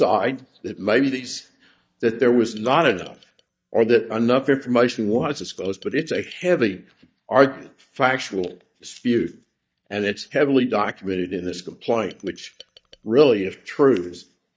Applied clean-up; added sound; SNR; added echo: neural mask model DeepFilterNet 3.